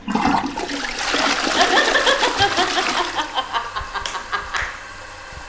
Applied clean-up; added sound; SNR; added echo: none; Toilet flush; 0 dB; reverberation time 0.8 s.